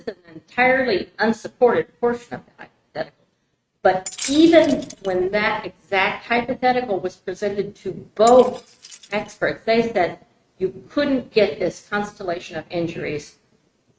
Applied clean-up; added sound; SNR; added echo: neural mask model RNNoise.